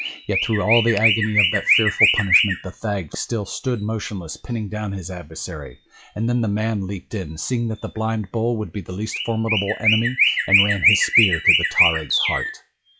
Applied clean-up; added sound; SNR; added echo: classical method log-MMSE.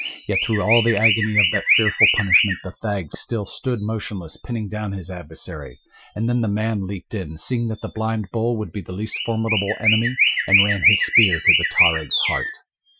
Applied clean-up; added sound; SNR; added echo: classical method Wiener filter.